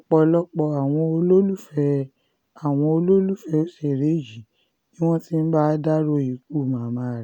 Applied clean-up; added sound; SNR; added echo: none; none; none; none.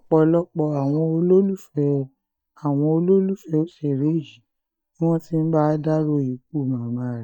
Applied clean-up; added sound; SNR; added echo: neural mask model DeepFilterNet 3.